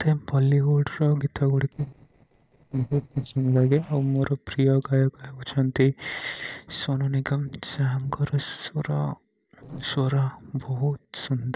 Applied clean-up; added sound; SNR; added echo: neural separator model SepFormer DNS4.